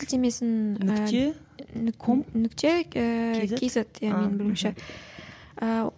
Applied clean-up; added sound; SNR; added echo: none; none; none; none.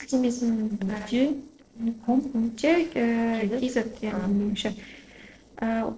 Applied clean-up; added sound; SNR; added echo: neural separator model SepFormer DNS4.